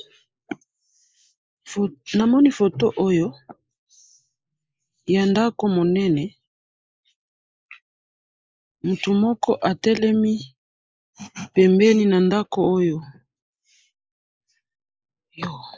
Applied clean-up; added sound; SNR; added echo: neural mask model Resemble Enhance denoiser.